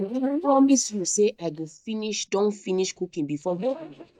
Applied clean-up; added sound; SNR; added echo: neural mask model DeepFilterNet 3.